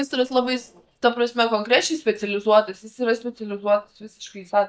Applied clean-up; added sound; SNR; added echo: neural mask model DeepFilterNet 3.